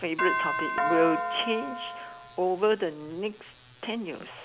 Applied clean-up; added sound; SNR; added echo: none; Doorbell; 0 dB; none.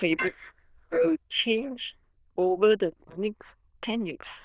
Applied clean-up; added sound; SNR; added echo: neural diffusion model UNIVERSE++.